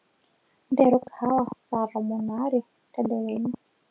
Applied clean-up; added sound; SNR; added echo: none; none; none; none.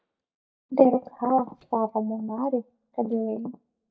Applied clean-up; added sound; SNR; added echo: neural mask model DeepFilterNet 3.